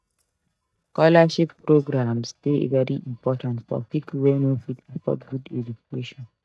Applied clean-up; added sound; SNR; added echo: neural mask model DeepFilterNet 3.